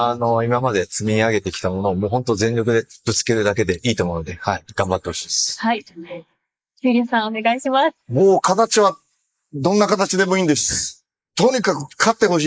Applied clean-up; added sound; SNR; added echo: neural mask model Resemble Enhance denoiser.